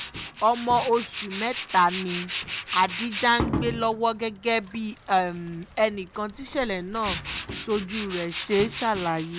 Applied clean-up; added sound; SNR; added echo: none; Tools; 9 dB; none.